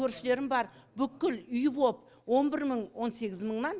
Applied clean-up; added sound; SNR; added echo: none; none; none; none.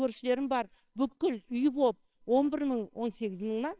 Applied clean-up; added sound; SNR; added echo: neural separator model SepFormer WHAMR!.